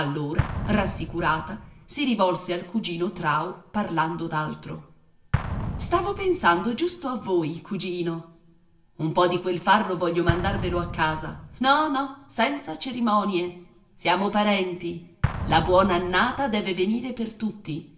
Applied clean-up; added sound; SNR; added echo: none; Explosion; 10 dB; reverberation time 0.6 s.